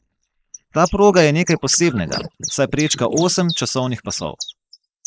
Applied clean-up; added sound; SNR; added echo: neural mask model Resemble Enhance denoiser.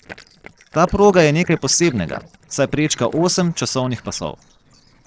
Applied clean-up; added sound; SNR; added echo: neural separator model SepFormer DNS4.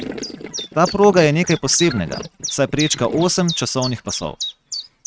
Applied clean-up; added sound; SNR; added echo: neural mask model RNNoise.